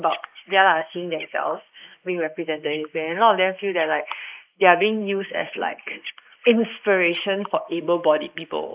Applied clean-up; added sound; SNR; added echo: neural mask model Resemble Enhance denoiser.